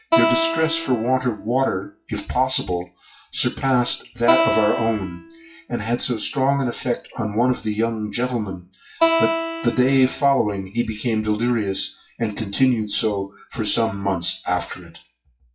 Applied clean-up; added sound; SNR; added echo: classical method WPE with log-MMSE.